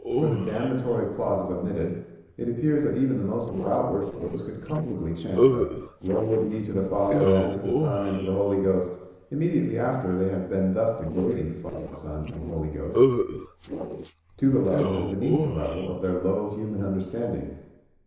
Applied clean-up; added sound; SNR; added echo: neural separator model SepFormer DNS4.